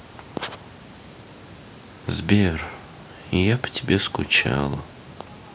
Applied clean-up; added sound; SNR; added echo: none; none; none; none.